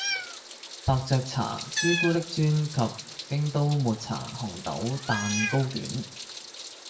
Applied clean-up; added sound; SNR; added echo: none; Meow; 7 dB; reverberation time 0.5 s.